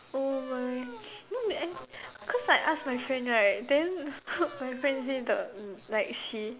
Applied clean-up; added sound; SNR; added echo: none; Wind instrument, woodwind instrument; 18 dB; none.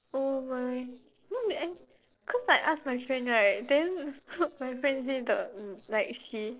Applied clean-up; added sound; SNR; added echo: neural separator model SepFormer DNS4.